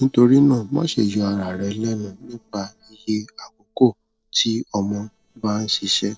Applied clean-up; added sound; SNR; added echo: neural separator model SepFormer DNS4.